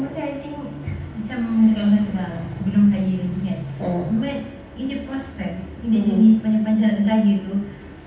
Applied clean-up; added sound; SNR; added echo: none; none; none; reverberation time 0.9 s.